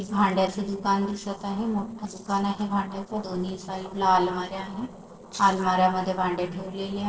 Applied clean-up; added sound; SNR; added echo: neural separator model SepFormer DNS4.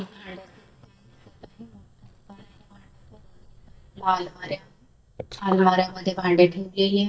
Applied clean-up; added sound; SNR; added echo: neural mask model DeepFilterNet 3.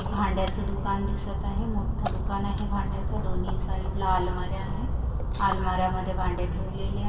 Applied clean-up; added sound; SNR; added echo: none; Splash, splatter; -4 dB; reverberation time 2.4 s.